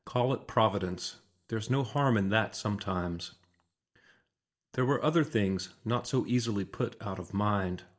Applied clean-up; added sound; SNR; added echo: none; none; none; reverberation time 0.4 s.